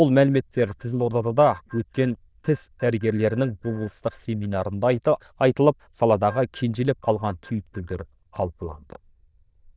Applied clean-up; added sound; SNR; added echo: neural diffusion model UNIVERSE++.